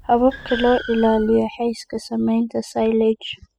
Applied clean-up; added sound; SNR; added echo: classical method spectral subtraction.